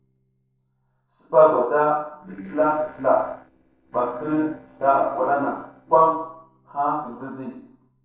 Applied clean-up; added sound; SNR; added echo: neural separator model SepFormer DNS4.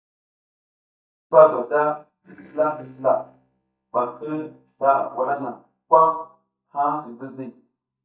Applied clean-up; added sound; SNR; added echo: neural mask model DeepFilterNet 3.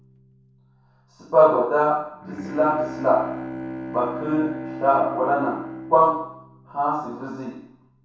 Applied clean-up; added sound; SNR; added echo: none; Bowed string instrument; 13 dB; reverberation time 0.7 s.